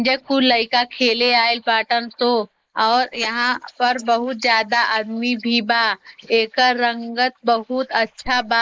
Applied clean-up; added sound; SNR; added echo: neural mask model Resemble Enhance denoiser.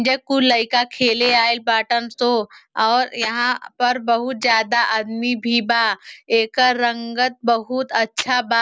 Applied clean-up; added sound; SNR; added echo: none; none; none; none.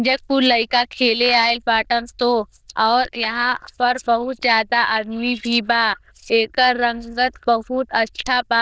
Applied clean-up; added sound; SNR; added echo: neural diffusion model UNIVERSE++.